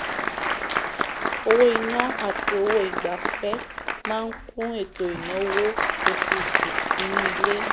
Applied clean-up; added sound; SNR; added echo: none; Applause; 0 dB; none.